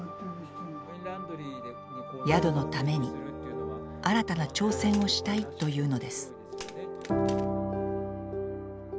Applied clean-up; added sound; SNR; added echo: none; Crack; 20 dB; none.